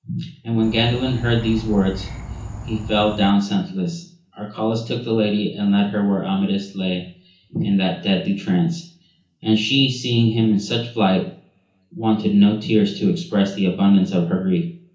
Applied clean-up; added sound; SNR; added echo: none; Insect; 11 dB; reverberation time 0.7 s.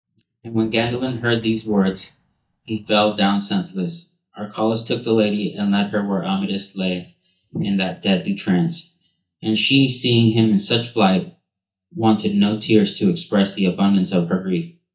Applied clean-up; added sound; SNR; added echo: neural mask model DeepFilterNet 3.